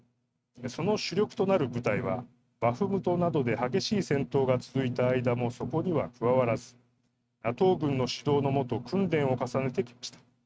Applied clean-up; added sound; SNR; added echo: neural mask model RNNoise.